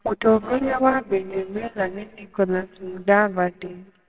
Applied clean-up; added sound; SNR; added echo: neural separator model SepFormer WHAMR!.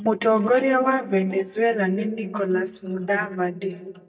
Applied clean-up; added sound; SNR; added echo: neural mask model DeepFilterNet 3.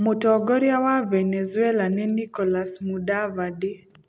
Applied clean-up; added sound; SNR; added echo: none; none; none; none.